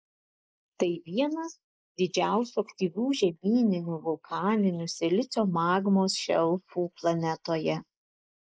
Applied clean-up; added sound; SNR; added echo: neural mask model Resemble Enhance denoiser.